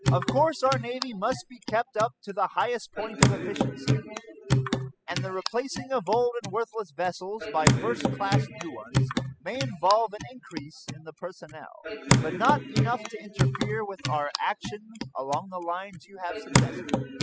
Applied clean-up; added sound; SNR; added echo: classical method spectral subtraction.